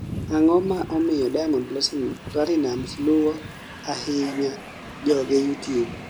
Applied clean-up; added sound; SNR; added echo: none; Train; 13 dB; none.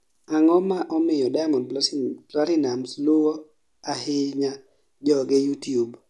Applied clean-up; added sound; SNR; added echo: none; none; none; none.